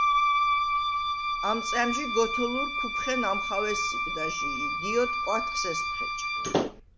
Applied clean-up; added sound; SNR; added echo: none; Wind instrument, woodwind instrument + Slam / Wood; -4 dB; none.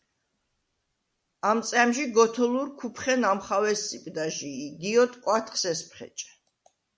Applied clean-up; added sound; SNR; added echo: none; none; none; none.